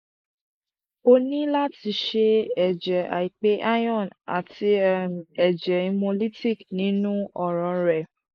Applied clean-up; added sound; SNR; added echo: neural mask model Resemble Enhance denoiser.